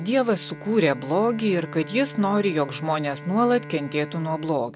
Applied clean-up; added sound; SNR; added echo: none; Bowed string instrument; 15 dB; none.